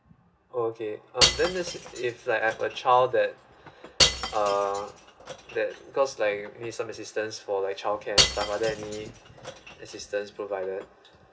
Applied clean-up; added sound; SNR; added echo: none; Shatter / Crushing; 1 dB; none.